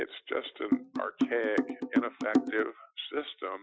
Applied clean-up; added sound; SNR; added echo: classical method Wiener filter.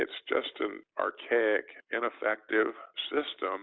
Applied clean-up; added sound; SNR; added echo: none; none; none; none.